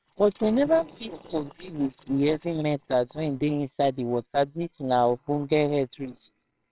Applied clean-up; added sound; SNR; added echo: neural separator model SepFormer WHAMR!.